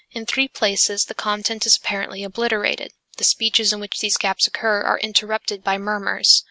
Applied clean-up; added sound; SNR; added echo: none; none; none; none.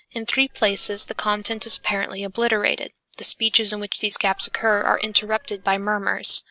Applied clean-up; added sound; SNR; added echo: neural separator model SepFormer DNS4.